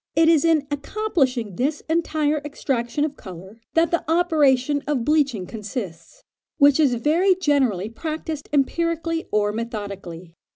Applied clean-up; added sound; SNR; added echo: none; none; none; none.